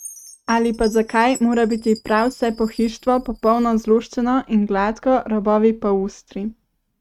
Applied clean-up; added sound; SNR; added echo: neural mask model RNNoise.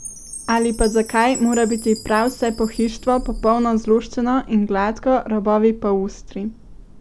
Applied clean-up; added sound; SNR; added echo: none; Chime + Thunder / Rain; 15 dB; none.